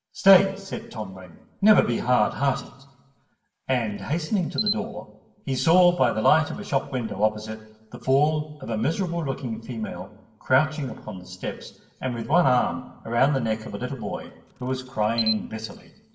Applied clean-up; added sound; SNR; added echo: none; Camera; 10 dB; reverberation time 0.8 s.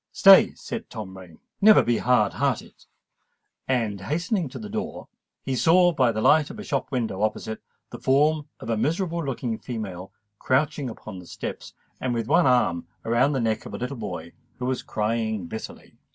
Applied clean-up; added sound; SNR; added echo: none; none; none; none.